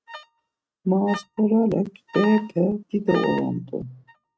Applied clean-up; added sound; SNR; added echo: neural mask model RNNoise.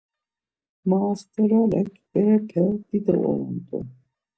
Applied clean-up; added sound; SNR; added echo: neural mask model DeepFilterNet 3.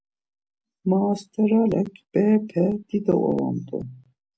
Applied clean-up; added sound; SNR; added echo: none; none; none; none.